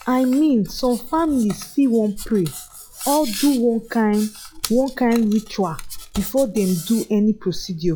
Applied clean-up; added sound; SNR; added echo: classical method log-MMSE.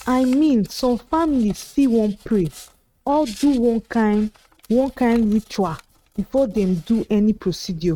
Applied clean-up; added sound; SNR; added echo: neural mask model RNNoise.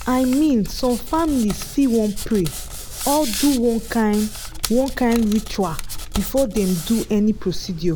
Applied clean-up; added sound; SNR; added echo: none; Hands; 9 dB; none.